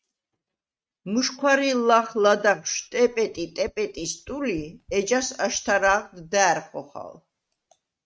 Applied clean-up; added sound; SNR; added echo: neural mask model RNNoise.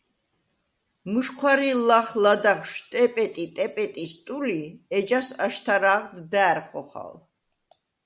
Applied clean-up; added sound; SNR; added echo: none; none; none; none.